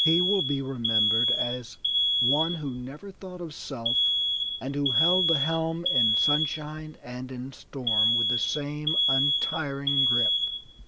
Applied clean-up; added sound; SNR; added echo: none; Alarm; -5 dB; none.